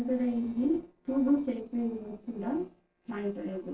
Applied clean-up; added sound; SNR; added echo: neural separator model SepFormer DNS4.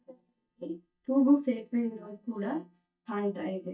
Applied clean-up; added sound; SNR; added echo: neural mask model DeepFilterNet 3.